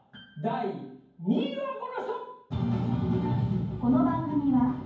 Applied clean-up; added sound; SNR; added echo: none; none; none; reverberation time 0.9 s.